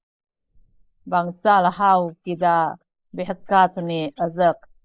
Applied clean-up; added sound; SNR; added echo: neural mask model Resemble Enhance denoiser.